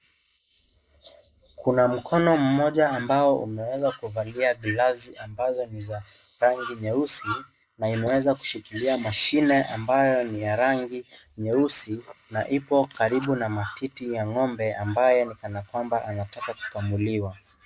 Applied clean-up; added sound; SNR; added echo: neural mask model Resemble Enhance denoiser.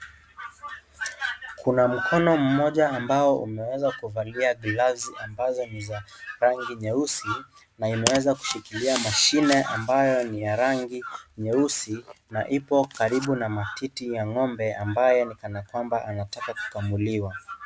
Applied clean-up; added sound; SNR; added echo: none; none; none; none.